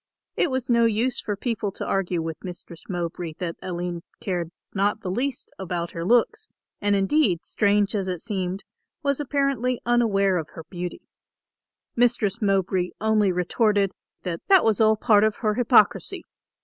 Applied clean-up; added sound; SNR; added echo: none; none; none; none.